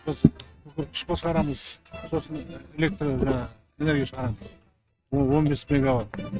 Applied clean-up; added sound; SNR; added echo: neural mask model RNNoise.